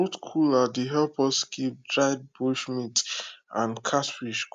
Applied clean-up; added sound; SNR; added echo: none; none; none; none.